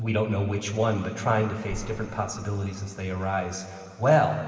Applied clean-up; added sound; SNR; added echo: none; Boom; 16 dB; reverberation time 2.5 s.